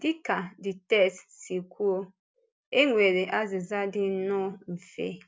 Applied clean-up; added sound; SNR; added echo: none; none; none; none.